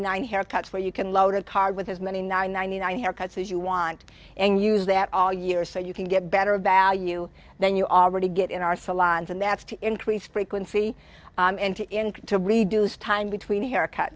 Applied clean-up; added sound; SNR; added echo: none; none; none; none.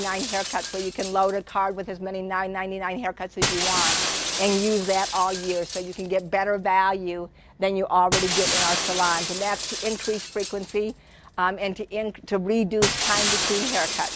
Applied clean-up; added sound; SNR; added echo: none; Shatter; 4 dB; none.